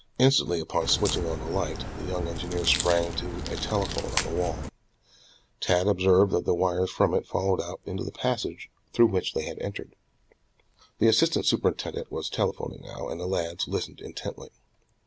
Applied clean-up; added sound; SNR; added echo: none; Crack; 4 dB; none.